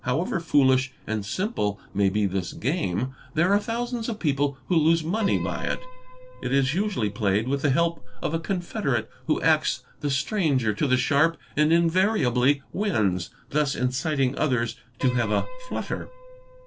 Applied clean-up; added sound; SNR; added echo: none; Piano; 15 dB; none.